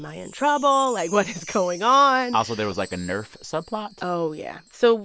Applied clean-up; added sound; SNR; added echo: none; Wind chime; 20 dB; none.